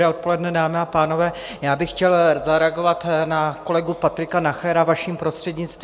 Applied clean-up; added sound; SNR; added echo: none; none; none; none.